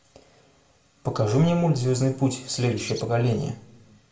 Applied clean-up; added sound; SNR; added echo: none; Bird; 15 dB; reverberation time 0.4 s.